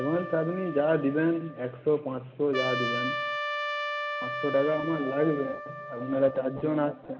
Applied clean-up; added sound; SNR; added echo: none; Trumpet; 6 dB; none.